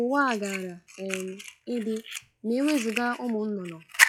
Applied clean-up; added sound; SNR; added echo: classical method log-MMSE.